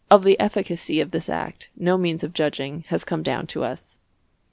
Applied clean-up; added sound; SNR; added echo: none; none; none; none.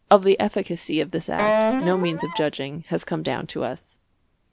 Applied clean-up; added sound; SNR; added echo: none; Wind instrument, woodwind instrument; 0 dB; none.